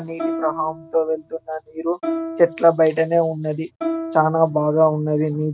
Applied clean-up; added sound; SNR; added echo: none; Plucked string instrument; 10 dB; none.